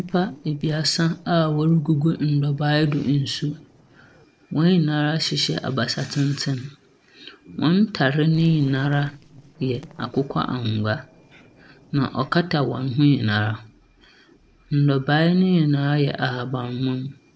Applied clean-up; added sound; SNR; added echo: neural separator model SepFormer DNS4.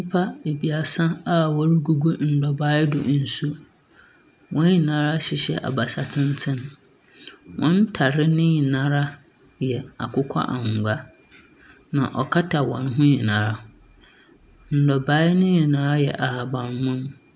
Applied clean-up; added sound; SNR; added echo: none; none; none; none.